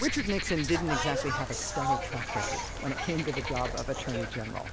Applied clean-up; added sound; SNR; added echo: none; Frog + Bus; 1 dB; none.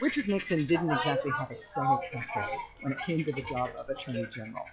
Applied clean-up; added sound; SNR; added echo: classical method log-MMSE.